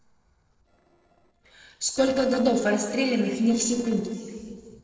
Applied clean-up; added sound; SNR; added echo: neural separator model SepFormer DNS4.